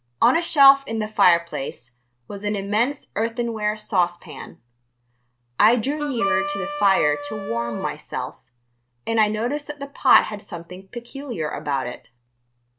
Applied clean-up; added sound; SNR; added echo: none; Harmonica; 5 dB; none.